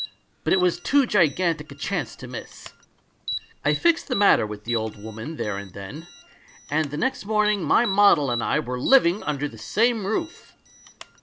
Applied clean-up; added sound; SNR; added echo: none; Alarm; 13 dB; none.